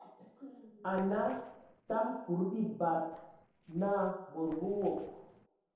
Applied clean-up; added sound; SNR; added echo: neural separator model SepFormer DNS4.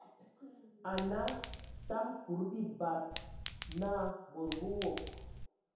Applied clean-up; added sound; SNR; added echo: none; Chink, clink; -5 dB; reverberation time 0.8 s.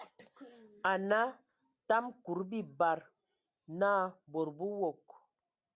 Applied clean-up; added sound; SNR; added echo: none; none; none; none.